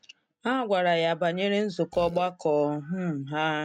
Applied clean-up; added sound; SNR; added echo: neural mask model RNNoise.